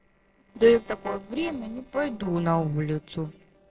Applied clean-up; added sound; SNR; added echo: neural separator model SepFormer DNS4.